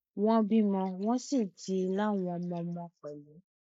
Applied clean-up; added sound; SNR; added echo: neural mask model Resemble Enhance denoiser.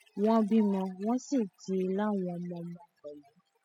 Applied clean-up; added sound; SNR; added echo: classical method spectral subtraction.